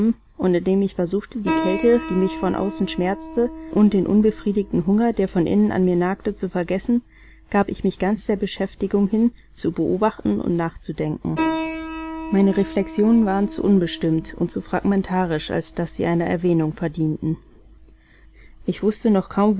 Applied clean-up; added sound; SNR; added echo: none; Piano; 13 dB; none.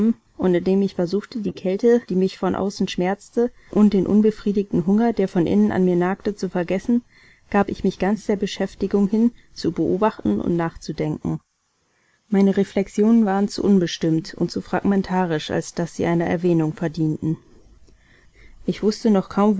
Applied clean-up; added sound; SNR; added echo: neural mask model Resemble Enhance denoiser.